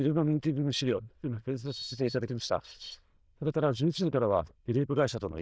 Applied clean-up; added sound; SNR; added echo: neural diffusion model UNIVERSE++.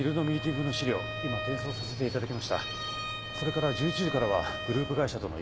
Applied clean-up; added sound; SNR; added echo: none; Bowed string instrument; 7 dB; none.